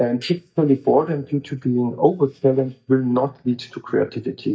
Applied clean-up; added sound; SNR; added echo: neural mask model DeepFilterNet 3.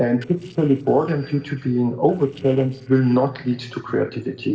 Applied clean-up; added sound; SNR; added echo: neural separator model SepFormer DNS4.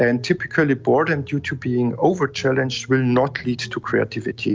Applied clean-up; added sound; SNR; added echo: none; none; none; none.